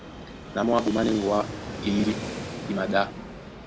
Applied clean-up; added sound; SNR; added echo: none; Fixed-wing aircraft, airplane; 9 dB; none.